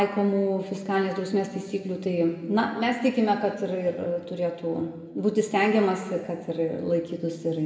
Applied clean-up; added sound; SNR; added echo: none; none; none; reverberation time 1.4 s.